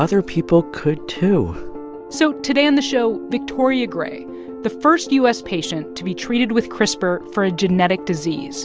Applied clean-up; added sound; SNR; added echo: none; none; none; none.